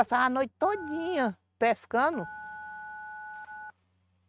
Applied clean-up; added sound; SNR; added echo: neural mask model RNNoise.